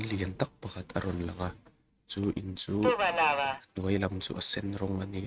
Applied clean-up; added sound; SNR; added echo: neural mask model RNNoise.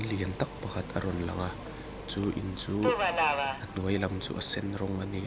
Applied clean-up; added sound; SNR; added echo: none; Subway, metro, underground; 4 dB; none.